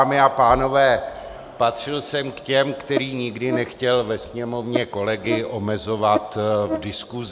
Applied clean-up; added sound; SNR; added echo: none; Buzz; 8 dB; none.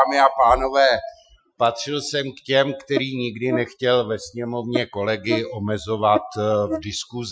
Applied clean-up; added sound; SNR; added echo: classical method Wiener filter.